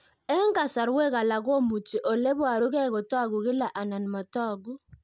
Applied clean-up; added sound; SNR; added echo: none; none; none; none.